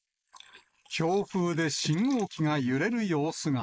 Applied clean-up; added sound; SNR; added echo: neural mask model Resemble Enhance denoiser.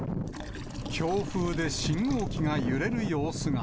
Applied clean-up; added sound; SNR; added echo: none; Liquid; 14 dB; none.